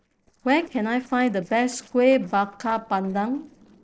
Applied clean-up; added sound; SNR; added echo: neural separator model SepFormer DNS4.